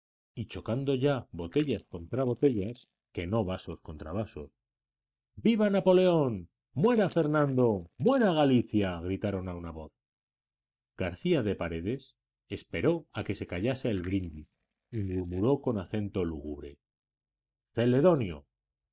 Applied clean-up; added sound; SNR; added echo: neural mask model DeepFilterNet 3.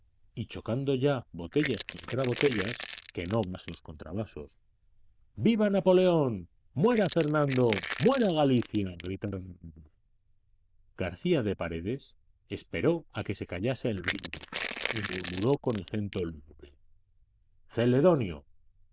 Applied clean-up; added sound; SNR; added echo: neural diffusion model UNIVERSE++.